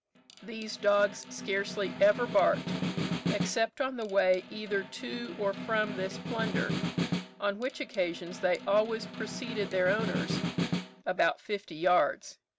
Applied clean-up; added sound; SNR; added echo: none; Snare drum; 5 dB; none.